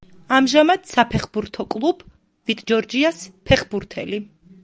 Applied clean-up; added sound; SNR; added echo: none; none; none; none.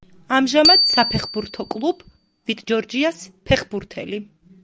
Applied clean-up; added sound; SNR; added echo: none; Bicycle bell; 1 dB; none.